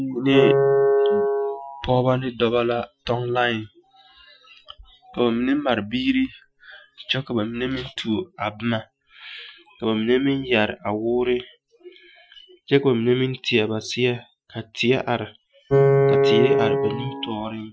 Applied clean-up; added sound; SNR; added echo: classical method Wiener filter.